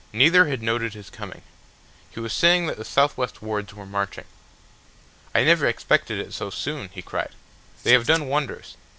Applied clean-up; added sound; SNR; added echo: none; Rattle (instrument); 13 dB; none.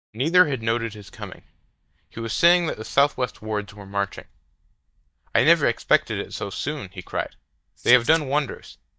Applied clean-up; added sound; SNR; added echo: neural mask model DeepFilterNet 3.